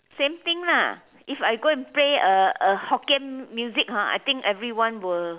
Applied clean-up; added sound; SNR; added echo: none; none; none; none.